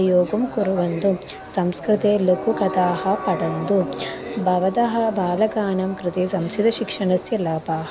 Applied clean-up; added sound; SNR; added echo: none; Train; 14 dB; none.